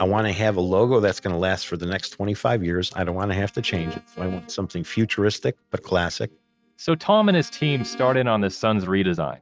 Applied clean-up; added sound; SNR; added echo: neural mask model RNNoise.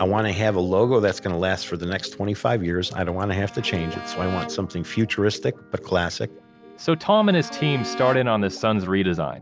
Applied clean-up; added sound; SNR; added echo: none; Guitar + Bowed string instrument; 15 dB; none.